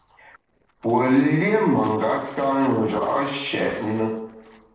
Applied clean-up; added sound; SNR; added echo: neural separator model SepFormer DNS4.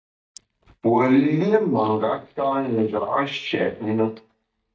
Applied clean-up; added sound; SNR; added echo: neural mask model DeepFilterNet 3.